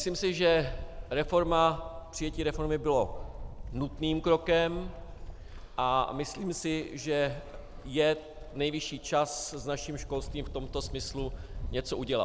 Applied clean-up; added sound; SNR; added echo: none; Livestock, farm animals, working animals; 10 dB; none.